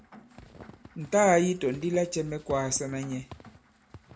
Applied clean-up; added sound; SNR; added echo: none; Rain + Squeak / Walk, footsteps; 20 dB; none.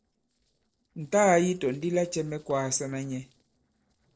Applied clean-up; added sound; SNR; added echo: neural separator model SepFormer DNS4.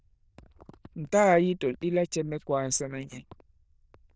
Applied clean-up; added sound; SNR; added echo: neural diffusion model UNIVERSE++.